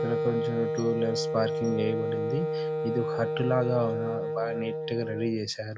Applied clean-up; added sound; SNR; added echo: none; Wind instrument, woodwind instrument; 0 dB; none.